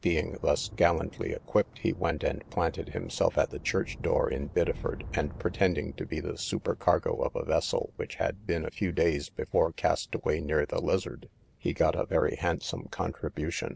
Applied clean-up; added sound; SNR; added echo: none; Thunder / Rain; 19 dB; none.